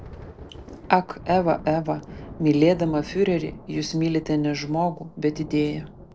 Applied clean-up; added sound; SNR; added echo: none; Thunder; 16 dB; none.